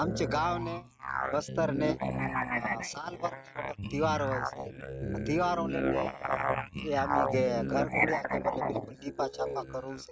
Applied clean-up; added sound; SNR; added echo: neural mask model RNNoise.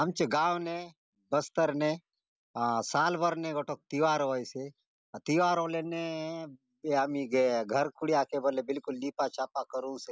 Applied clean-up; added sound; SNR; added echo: none; none; none; none.